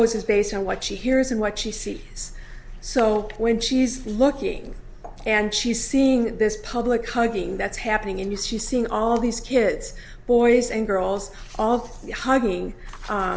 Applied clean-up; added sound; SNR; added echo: none; none; none; none.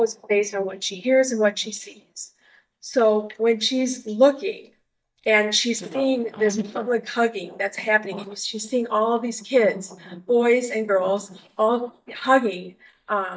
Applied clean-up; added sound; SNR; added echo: neural mask model DeepFilterNet 3.